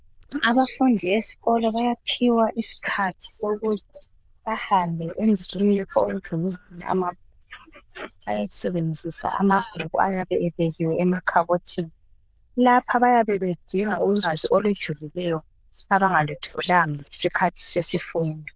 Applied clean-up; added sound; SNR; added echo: neural diffusion model UNIVERSE++.